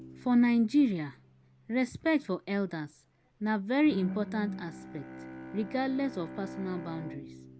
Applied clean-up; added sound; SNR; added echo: none; Bowed string instrument; 13 dB; none.